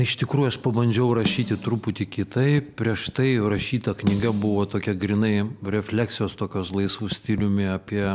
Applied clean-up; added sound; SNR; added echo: none; Snare drum; 12 dB; none.